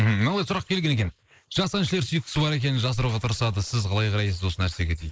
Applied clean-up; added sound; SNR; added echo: neural mask model Resemble Enhance denoiser.